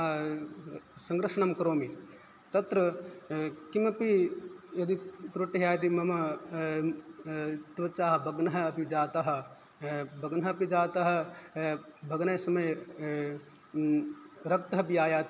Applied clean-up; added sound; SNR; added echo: none; none; none; none.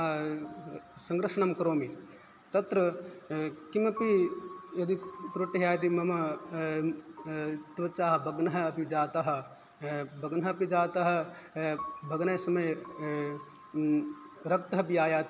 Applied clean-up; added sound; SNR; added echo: none; Piano; 19 dB; none.